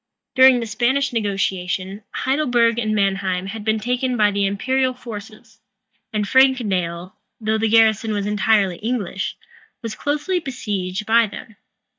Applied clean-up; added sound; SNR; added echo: neural mask model DeepFilterNet 3.